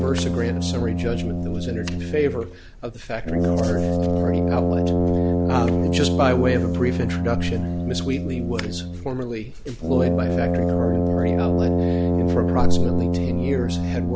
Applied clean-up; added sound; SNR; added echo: none; Brass instrument; -4 dB; none.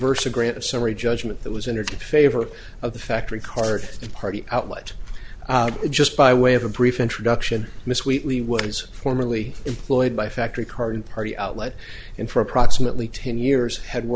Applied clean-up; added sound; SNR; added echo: none; none; none; none.